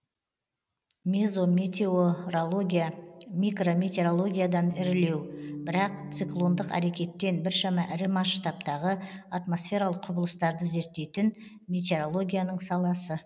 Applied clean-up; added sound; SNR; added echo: none; Organ; 10 dB; none.